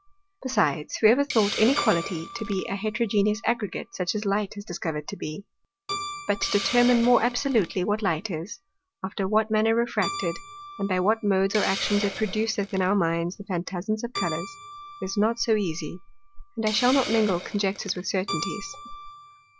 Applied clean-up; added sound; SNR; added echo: none; Keyboard (musical) + Hiss; 11 dB; none.